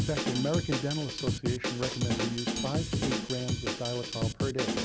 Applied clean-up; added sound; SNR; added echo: none; Drum kit; -2 dB; none.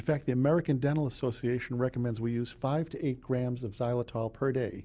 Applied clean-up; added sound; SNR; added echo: none; none; none; none.